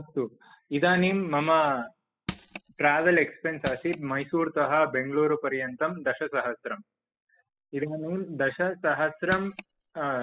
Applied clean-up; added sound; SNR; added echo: classical method spectral subtraction.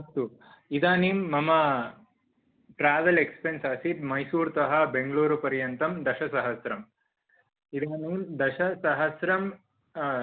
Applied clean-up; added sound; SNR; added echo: none; none; none; none.